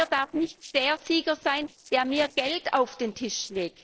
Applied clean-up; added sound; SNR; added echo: neural separator model SepFormer DNS4.